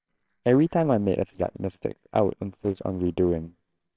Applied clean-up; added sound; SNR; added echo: neural separator model SepFormer WHAMR!.